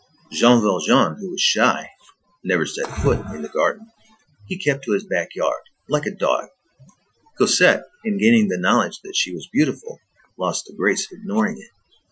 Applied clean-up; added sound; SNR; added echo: classical method Wiener filter.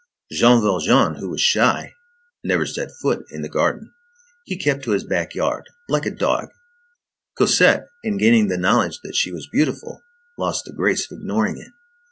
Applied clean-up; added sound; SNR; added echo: none; none; none; none.